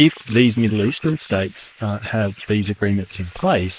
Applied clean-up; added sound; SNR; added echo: neural mask model Resemble Enhance denoiser.